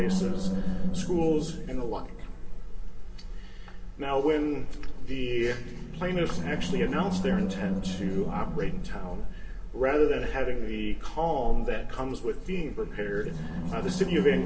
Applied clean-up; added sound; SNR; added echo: none; Animal; 7 dB; reverberation time 2.3 s.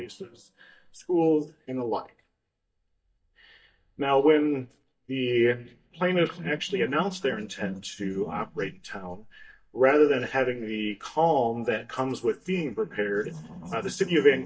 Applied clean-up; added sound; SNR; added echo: neural mask model DeepFilterNet 3.